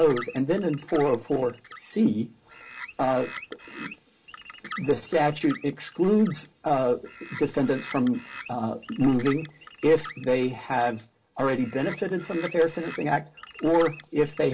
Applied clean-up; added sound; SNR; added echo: none; Bird; 17 dB; reverberation time 0.2 s.